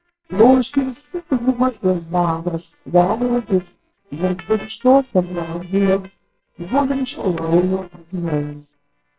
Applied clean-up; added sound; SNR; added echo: neural separator model SepFormer WHAMR!.